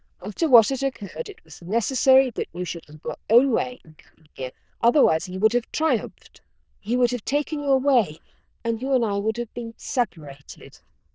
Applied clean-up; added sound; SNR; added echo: neural diffusion model UNIVERSE++.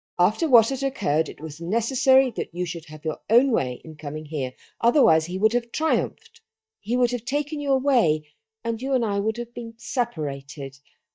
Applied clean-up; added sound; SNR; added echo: neural mask model DeepFilterNet 3.